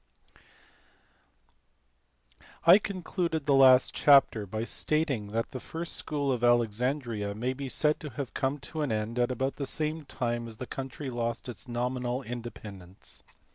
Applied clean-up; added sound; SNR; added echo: none; none; none; none.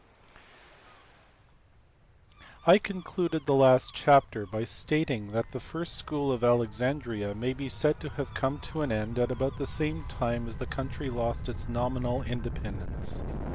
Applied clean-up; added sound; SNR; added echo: none; Gull, seagull / Waves, surf / Siren; 10 dB; none.